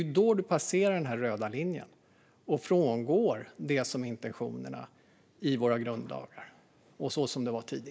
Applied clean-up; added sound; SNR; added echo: neural mask model Resemble Enhance denoiser.